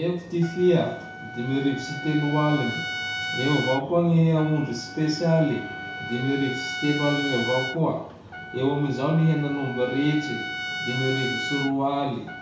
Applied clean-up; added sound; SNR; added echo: none; Trumpet; 9 dB; reverberation time 0.6 s.